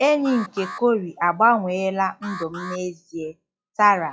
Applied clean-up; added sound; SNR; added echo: classical method log-MMSE.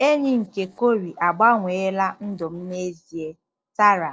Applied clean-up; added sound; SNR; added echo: neural separator model SepFormer DNS4.